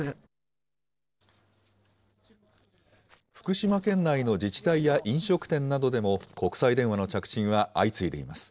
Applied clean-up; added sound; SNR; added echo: neural separator model SepFormer DNS4.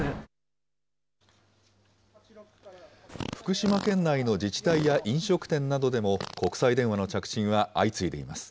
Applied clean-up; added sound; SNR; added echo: none; Fart; 12 dB; none.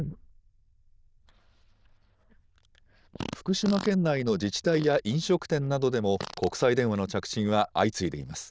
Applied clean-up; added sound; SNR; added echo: neural diffusion model UNIVERSE++.